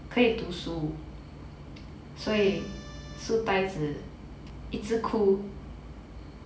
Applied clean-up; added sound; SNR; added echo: none; Accordion; 19 dB; none.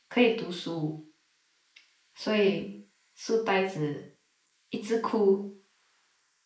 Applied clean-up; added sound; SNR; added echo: neural mask model Resemble Enhance denoiser.